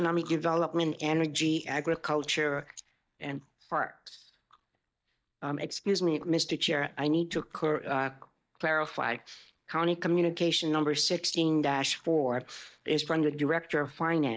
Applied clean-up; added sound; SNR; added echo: neural mask model DeepFilterNet 3.